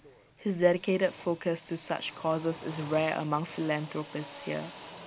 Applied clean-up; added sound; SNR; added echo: none; Drill; 17 dB; none.